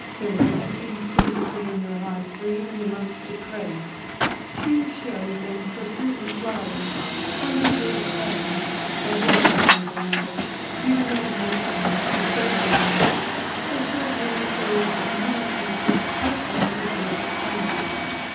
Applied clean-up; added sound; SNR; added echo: none; Truck; -4 dB; reverberation time 0.6 s.